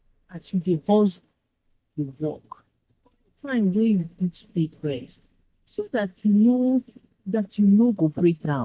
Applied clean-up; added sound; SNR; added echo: neural mask model DeepFilterNet 3.